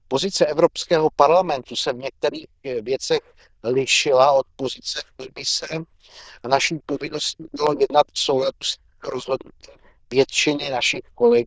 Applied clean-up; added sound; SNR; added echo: neural diffusion model UNIVERSE++.